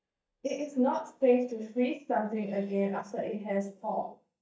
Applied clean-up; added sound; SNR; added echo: neural mask model DeepFilterNet 3.